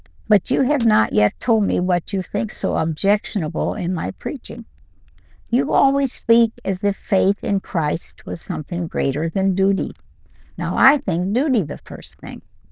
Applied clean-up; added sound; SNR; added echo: neural diffusion model UNIVERSE++.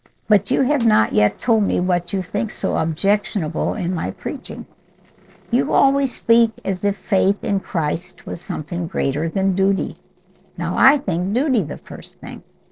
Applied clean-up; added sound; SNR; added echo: neural separator model SepFormer DNS4.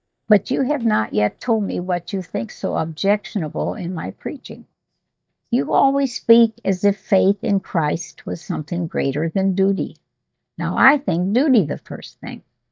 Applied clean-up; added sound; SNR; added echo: neural mask model DeepFilterNet 3.